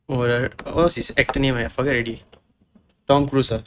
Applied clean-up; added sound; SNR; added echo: neural mask model RNNoise.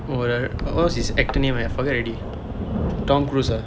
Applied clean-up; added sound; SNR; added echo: none; Thunder / Rain + Knock; 3 dB; none.